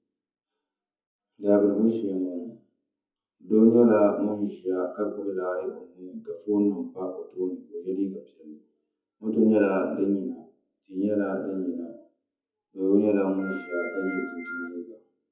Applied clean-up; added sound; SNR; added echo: classical method WPE with log-MMSE.